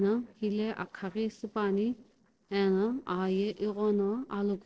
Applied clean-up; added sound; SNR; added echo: neural separator model SepFormer DNS4.